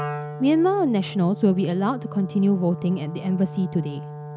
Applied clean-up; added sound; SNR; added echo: none; Wind instrument, woodwind instrument; 12 dB; none.